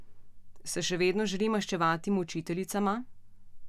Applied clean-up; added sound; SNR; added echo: none; none; none; none.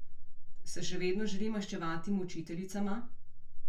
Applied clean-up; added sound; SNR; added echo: none; none; none; reverberation time 0.3 s.